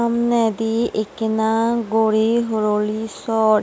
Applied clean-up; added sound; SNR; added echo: none; none; none; none.